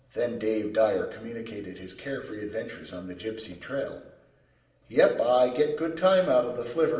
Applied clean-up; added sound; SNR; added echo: none; none; none; reverberation time 1.0 s.